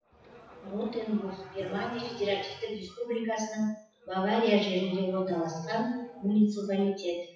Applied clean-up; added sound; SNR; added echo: classical method WPE with log-MMSE.